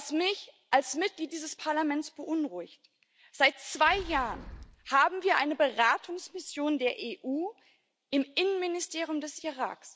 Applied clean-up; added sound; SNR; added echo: none; Boom; 18 dB; none.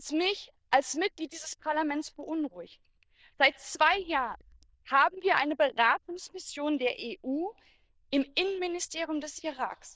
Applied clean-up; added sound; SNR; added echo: neural diffusion model UNIVERSE++.